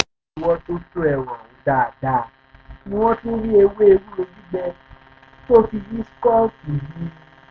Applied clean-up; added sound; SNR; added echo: none; none; none; none.